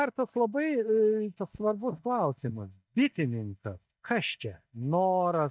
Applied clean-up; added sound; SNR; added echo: neural mask model DeepFilterNet 3.